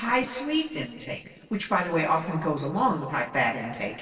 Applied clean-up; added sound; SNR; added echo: neural separator model SepFormer DNS4.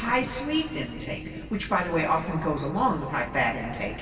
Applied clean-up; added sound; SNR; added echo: none; Thunder; 15 dB; reverberation time 2.6 s.